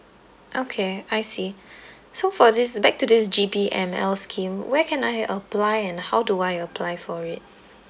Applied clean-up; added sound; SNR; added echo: none; none; none; none.